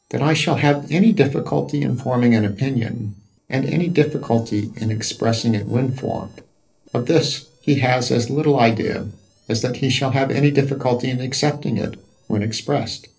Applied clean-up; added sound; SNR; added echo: neural separator model SepFormer DNS4.